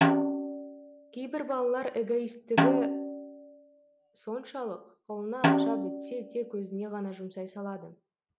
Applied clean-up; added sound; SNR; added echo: none; Snare drum; -4 dB; none.